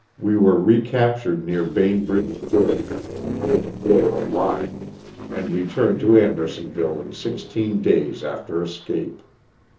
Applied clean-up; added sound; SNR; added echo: neural separator model SepFormer DNS4.